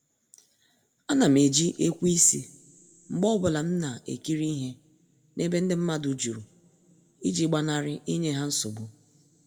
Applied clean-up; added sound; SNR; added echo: none; none; none; reverberation time 0.7 s.